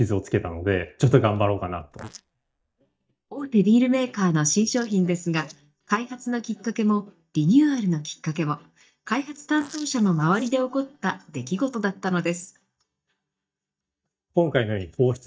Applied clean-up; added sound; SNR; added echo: neural mask model DeepFilterNet 3.